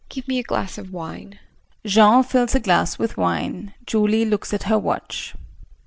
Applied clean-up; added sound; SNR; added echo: none; none; none; none.